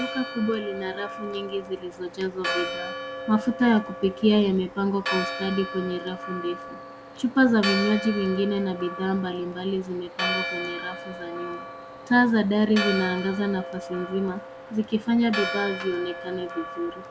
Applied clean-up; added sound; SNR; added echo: none; Church bell; 8 dB; none.